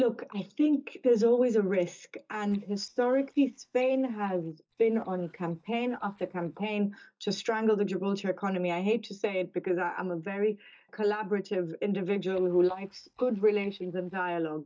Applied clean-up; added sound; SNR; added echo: neural mask model DeepFilterNet 3.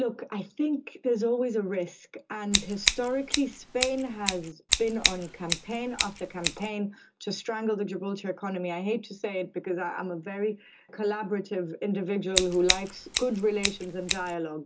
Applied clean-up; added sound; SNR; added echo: none; Scissors; 0 dB; reverberation time 0.2 s.